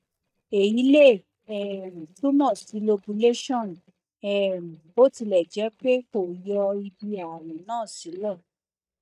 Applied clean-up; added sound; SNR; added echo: neural mask model DeepFilterNet 3.